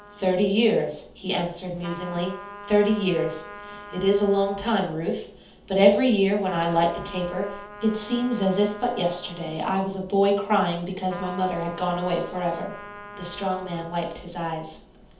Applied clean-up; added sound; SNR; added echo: none; Trumpet; 17 dB; reverberation time 0.6 s.